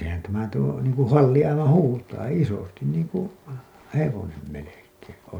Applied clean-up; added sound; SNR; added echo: none; none; none; none.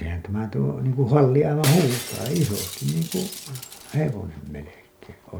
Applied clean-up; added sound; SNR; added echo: none; Shatter; 13 dB; none.